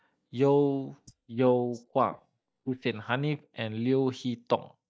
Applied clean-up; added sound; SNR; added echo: neural mask model DeepFilterNet 3.